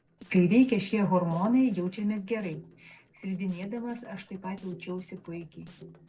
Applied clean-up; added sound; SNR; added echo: neural separator model SepFormer DNS4.